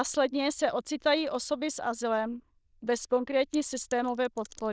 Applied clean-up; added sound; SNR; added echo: neural diffusion model UNIVERSE++.